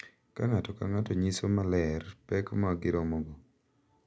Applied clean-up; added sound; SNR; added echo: none; none; none; none.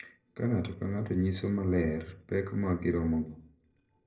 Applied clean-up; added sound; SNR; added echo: neural separator model SepFormer DNS4.